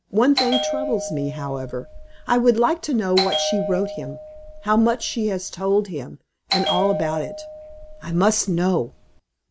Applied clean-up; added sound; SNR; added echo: none; Bell; 6 dB; none.